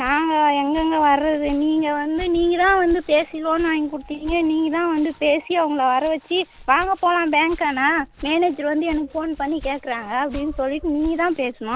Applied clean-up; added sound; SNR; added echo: none; Walk, footsteps; 19 dB; none.